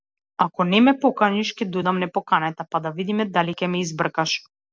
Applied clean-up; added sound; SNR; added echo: none; none; none; none.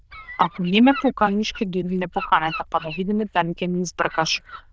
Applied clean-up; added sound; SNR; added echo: neural diffusion model UNIVERSE++.